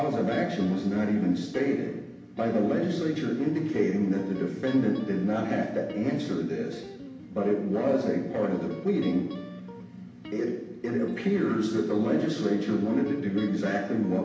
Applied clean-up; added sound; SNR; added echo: none; Guitar; 20 dB; reverberation time 0.8 s.